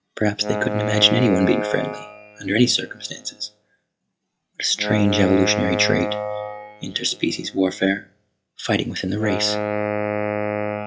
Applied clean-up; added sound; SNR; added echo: classical method log-MMSE.